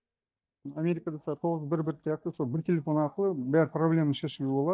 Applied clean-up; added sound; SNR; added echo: neural mask model DeepFilterNet 3.